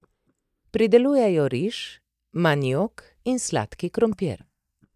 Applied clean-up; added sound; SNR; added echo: neural mask model DeepFilterNet 3.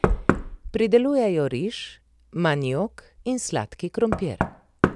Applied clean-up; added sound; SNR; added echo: none; Knock; 4 dB; none.